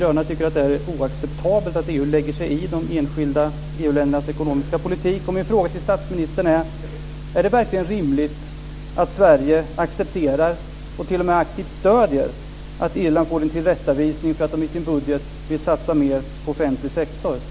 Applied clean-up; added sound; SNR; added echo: none; none; none; none.